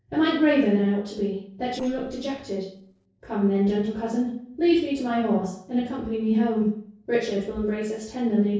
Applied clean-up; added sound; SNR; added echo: neural separator model SepFormer DNS4.